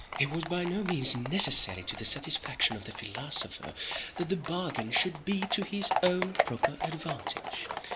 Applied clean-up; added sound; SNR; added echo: none; Livestock, farm animals, working animals; 7 dB; none.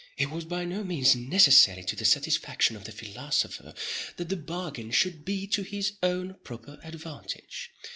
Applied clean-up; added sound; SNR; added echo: none; none; none; none.